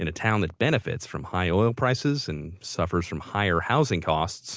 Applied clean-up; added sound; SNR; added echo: none; none; none; none.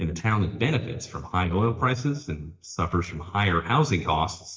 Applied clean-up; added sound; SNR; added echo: neural mask model DeepFilterNet 3.